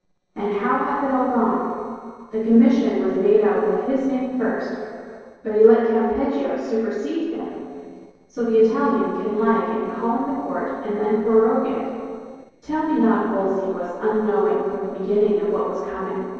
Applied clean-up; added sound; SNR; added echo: neural separator model SepFormer DNS4.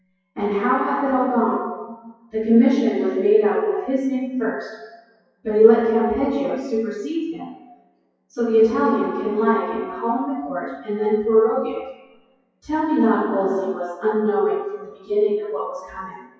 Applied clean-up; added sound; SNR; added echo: classical method WPE with log-MMSE.